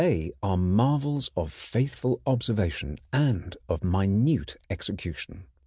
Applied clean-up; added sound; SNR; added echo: none; none; none; none.